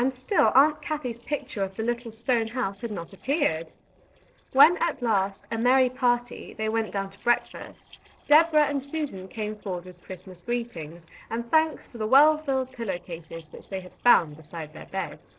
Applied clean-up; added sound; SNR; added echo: neural separator model SepFormer DNS4.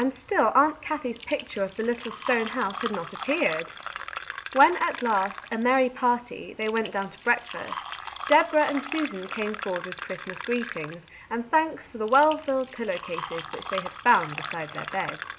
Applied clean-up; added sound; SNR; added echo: none; Fill (with liquid); 11 dB; none.